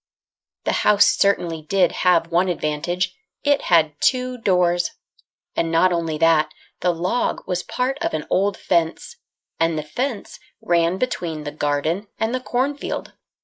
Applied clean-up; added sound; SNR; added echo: neural mask model Resemble Enhance denoiser.